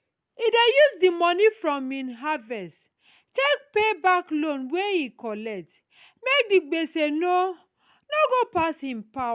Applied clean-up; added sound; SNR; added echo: none; none; none; none.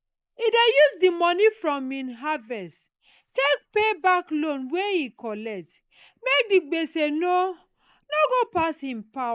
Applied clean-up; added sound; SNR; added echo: neural mask model Resemble Enhance denoiser.